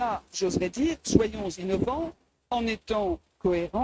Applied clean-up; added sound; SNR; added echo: neural mask model RNNoise.